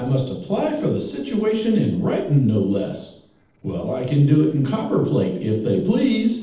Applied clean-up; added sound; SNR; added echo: neural separator model SepFormer DNS4.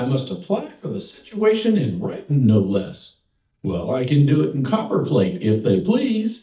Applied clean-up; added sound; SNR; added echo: neural mask model DeepFilterNet 3.